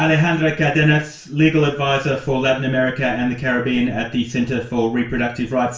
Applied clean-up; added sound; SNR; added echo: none; none; none; reverberation time 0.4 s.